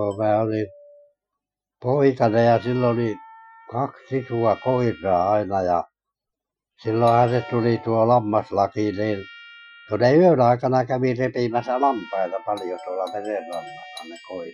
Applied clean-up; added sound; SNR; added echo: classical method Wiener filter.